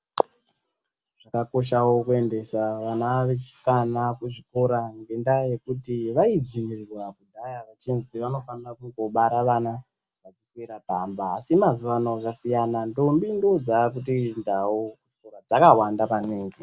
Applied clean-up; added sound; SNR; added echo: none; none; none; none.